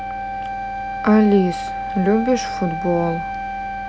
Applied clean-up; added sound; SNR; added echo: none; Wind instrument, woodwind instrument; 6 dB; none.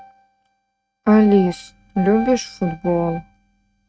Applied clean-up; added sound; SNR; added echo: neural mask model RNNoise.